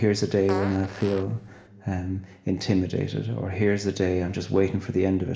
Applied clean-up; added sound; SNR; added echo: none; Fart; 14 dB; reverberation time 2.0 s.